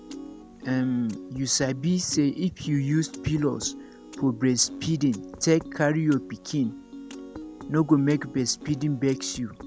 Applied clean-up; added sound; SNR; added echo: none; Piano; 15 dB; none.